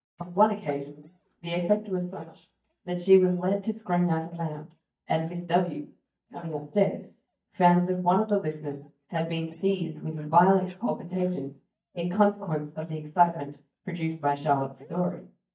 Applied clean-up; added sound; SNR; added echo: neural mask model DeepFilterNet 3.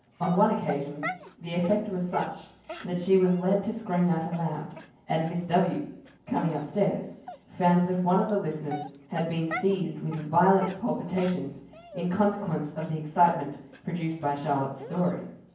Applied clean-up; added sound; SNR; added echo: none; Dog; 16 dB; reverberation time 0.9 s.